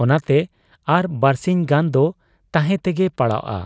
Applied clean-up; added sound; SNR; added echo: none; none; none; none.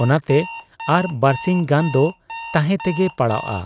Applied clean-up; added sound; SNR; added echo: none; Alarm; 14 dB; none.